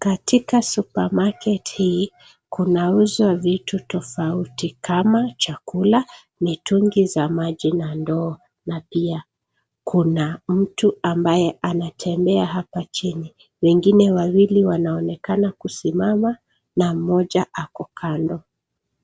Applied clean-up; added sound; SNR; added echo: none; none; none; none.